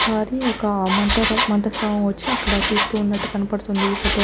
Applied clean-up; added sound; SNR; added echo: none; Engine; 2 dB; none.